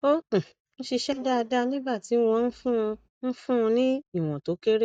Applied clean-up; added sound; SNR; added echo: neural mask model DeepFilterNet 3.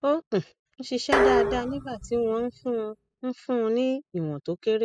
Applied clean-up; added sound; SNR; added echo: classical method spectral subtraction.